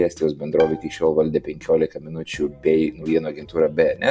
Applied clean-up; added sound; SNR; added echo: none; Bowed string instrument; 19 dB; none.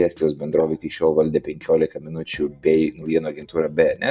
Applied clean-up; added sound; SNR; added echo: neural mask model DeepFilterNet 3.